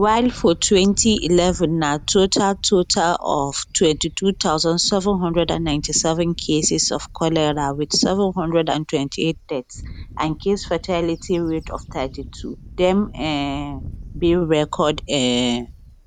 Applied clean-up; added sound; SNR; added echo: none; Wind / Bird; 16 dB; none.